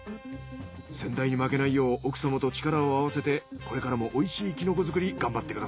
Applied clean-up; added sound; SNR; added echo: none; none; none; none.